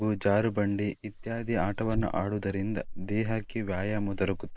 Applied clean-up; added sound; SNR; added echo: neural mask model Resemble Enhance denoiser.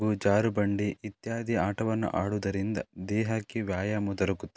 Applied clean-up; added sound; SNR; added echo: none; none; none; none.